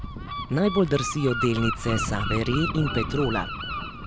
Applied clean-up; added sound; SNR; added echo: none; Gull, seagull; 5 dB; none.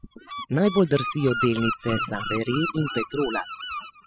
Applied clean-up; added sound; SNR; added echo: classical method spectral subtraction.